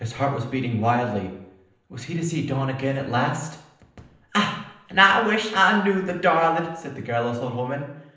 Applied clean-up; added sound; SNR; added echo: none; none; none; reverberation time 0.8 s.